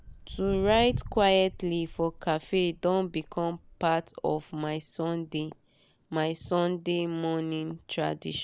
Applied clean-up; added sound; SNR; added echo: none; Walk, footsteps; 16 dB; none.